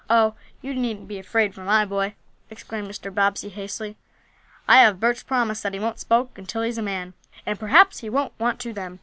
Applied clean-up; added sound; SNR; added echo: none; none; none; none.